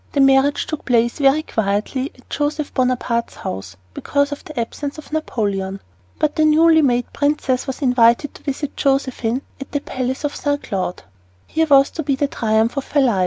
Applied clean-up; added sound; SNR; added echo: none; none; none; none.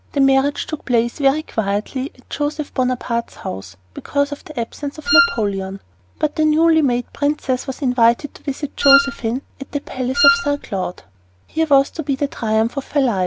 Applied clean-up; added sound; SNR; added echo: none; Wind instrument, woodwind instrument; -1 dB; none.